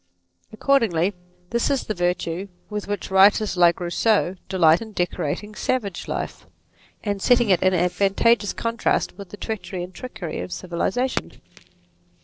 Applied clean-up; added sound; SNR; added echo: neural separator model SepFormer DNS4.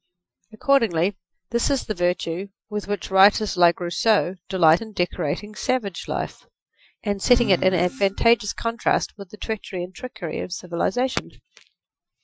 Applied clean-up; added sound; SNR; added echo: classical method Wiener filter.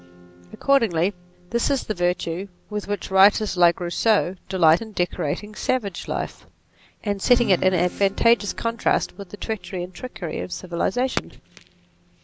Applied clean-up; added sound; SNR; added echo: none; Fireworks + Acoustic guitar / Strum; 18 dB; none.